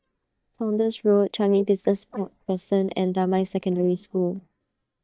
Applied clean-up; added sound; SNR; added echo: neural mask model DeepFilterNet 3.